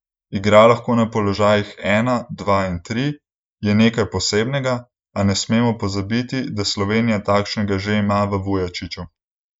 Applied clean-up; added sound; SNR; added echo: neural mask model Resemble Enhance denoiser.